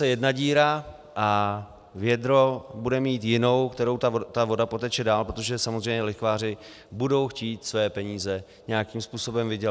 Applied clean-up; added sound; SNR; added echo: none; none; none; none.